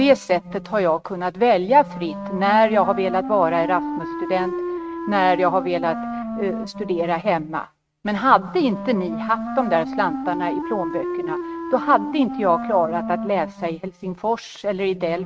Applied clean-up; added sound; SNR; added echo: neural mask model RNNoise.